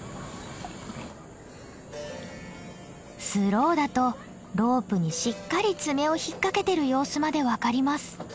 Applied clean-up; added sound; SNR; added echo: none; none; none; none.